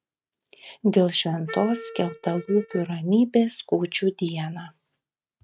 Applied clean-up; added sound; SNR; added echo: neural mask model RNNoise.